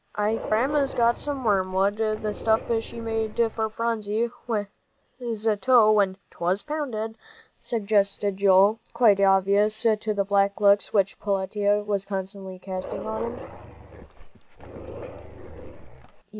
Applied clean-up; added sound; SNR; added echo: none; Dog; 12 dB; none.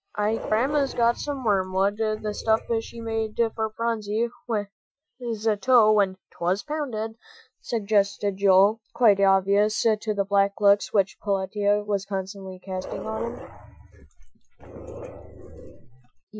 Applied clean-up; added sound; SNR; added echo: classical method Wiener filter.